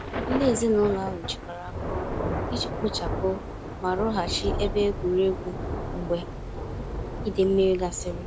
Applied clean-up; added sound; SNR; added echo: none; Thunder / Rain; 4 dB; none.